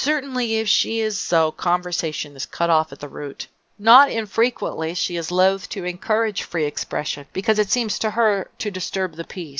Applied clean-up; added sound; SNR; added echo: none; none; none; none.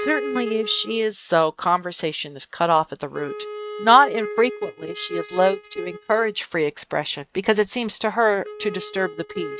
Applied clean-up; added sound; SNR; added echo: neural mask model RNNoise.